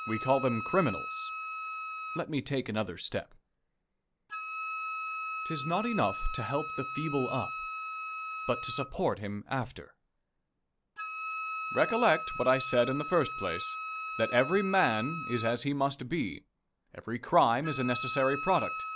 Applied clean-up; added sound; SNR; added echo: none; Wind instrument, woodwind instrument; 7 dB; none.